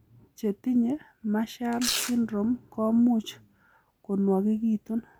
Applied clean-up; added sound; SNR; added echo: none; Domestic sounds, home sounds; 5 dB; none.